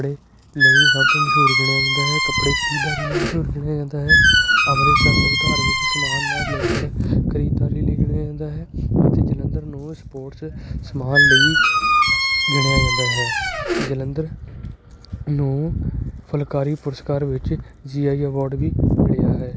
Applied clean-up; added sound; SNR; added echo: none; Squeak; -4 dB; none.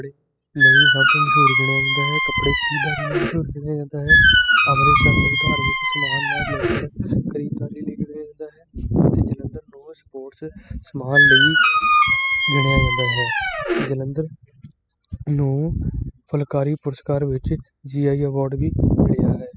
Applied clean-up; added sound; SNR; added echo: classical method spectral subtraction.